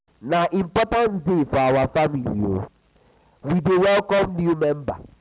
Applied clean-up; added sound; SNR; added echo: none; none; none; none.